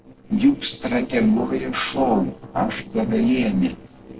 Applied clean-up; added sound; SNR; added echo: neural separator model SepFormer DNS4.